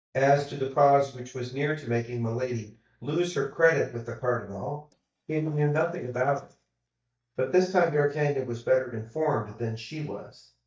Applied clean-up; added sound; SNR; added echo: neural mask model DeepFilterNet 3.